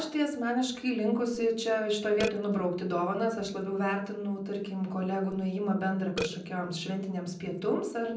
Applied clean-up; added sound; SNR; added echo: none; Burping, eructation; 14 dB; reverberation time 0.6 s.